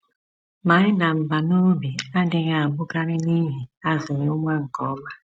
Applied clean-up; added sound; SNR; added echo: none; none; none; none.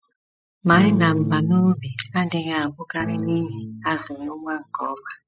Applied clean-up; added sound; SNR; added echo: classical method spectral subtraction.